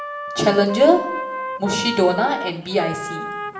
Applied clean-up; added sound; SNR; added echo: none; Trumpet; 8 dB; reverberation time 0.7 s.